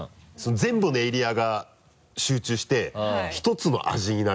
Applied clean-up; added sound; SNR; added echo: none; none; none; none.